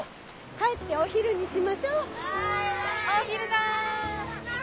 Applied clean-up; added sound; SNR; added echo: none; none; none; none.